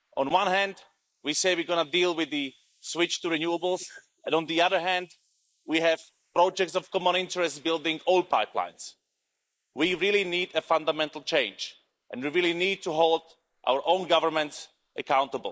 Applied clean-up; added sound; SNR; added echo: neural mask model Resemble Enhance denoiser.